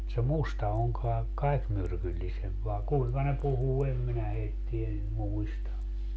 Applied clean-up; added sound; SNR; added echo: none; none; none; none.